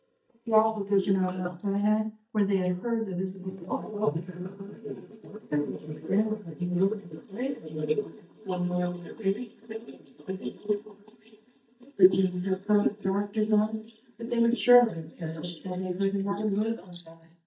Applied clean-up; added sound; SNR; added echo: neural mask model DeepFilterNet 3.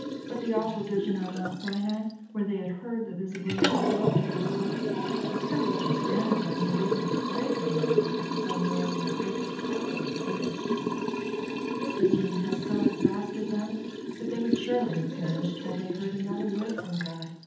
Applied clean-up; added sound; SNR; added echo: none; Liquid; -2 dB; reverberation time 0.8 s.